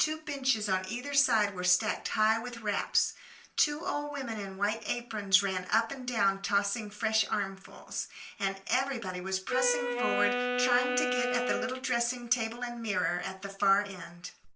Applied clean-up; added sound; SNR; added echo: none; Wind instrument, woodwind instrument; 1 dB; reverberation time 0.3 s.